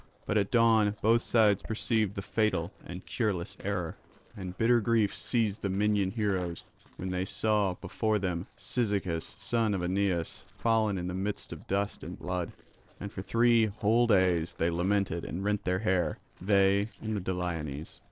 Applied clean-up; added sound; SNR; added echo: neural separator model SepFormer DNS4.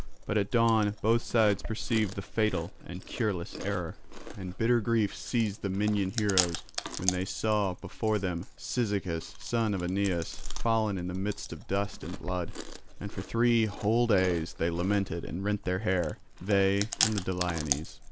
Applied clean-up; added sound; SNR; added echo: none; Chewing, mastication; 7 dB; none.